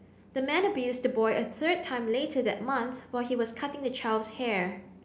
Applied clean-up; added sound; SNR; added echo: none; none; none; none.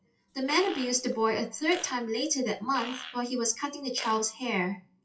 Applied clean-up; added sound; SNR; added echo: classical method WPE with log-MMSE.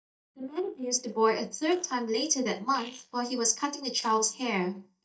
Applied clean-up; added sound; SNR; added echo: neural mask model DeepFilterNet 3.